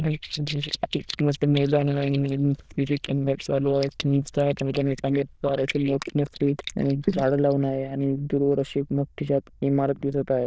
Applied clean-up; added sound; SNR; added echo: neural diffusion model UNIVERSE++.